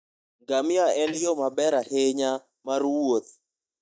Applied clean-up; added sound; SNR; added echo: neural mask model DeepFilterNet 3.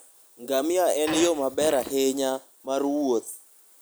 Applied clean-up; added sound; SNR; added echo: none; Fart; 10 dB; none.